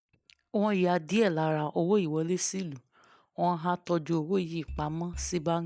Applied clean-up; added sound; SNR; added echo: neural mask model DeepFilterNet 3.